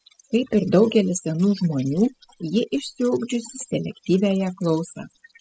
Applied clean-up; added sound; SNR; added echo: classical method spectral subtraction.